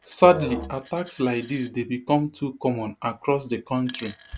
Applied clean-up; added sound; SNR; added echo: none; Musical instrument + Coin (dropping); 15 dB; none.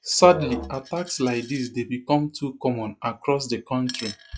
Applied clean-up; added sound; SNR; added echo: classical method log-MMSE.